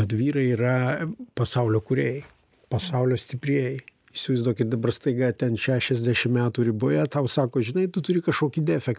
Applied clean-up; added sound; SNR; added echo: none; none; none; none.